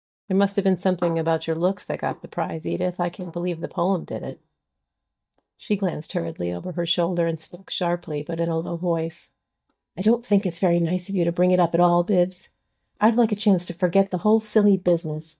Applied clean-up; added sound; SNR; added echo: neural mask model DeepFilterNet 3.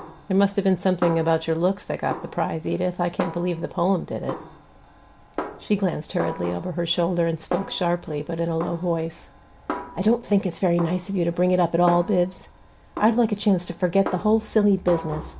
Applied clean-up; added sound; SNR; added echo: none; Snare drum; 13 dB; none.